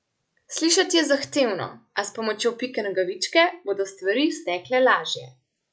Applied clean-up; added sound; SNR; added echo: none; none; none; none.